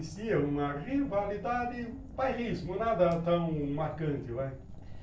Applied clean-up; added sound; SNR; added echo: none; Fire; 15 dB; reverberation time 0.3 s.